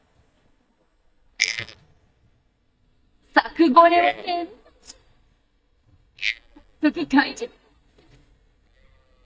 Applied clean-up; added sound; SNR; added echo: neural mask model DeepFilterNet 3.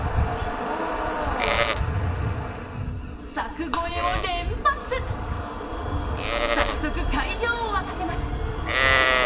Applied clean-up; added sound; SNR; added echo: none; Livestock, farm animals, working animals; -2 dB; reverberation time 1.1 s.